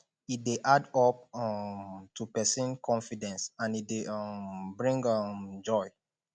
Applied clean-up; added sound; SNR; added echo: none; none; none; none.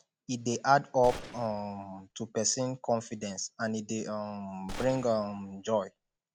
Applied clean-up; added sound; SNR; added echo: none; Gunshot, gunfire; 14 dB; none.